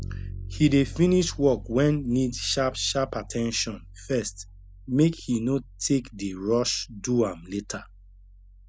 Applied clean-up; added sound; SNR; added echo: none; Bass guitar; 15 dB; none.